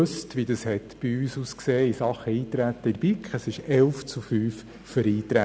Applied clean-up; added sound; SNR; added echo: none; none; none; none.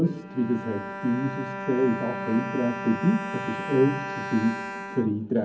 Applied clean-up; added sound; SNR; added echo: none; Bowed string instrument; 8 dB; reverberation time 0.4 s.